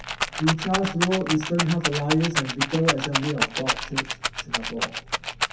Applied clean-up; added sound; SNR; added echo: none; Rattle; 1 dB; reverberation time 0.3 s.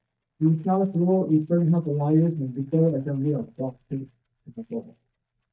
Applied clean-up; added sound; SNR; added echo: neural mask model DeepFilterNet 3.